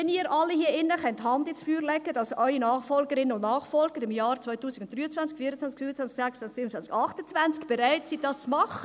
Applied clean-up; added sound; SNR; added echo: none; none; none; none.